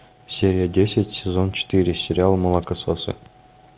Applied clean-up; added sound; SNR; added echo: none; none; none; none.